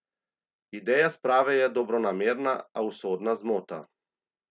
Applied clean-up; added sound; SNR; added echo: none; none; none; none.